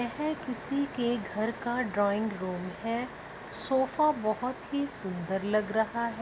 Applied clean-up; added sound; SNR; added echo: none; none; none; none.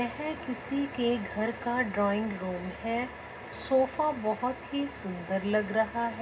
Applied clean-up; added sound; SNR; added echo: none; none; none; reverberation time 0.2 s.